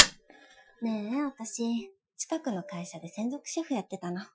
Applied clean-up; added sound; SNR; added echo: classical method Wiener filter.